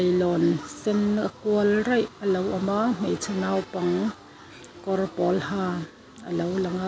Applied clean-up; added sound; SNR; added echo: none; none; none; none.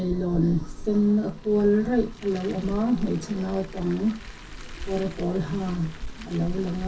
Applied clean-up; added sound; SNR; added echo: none; Car; 11 dB; reverberation time 0.3 s.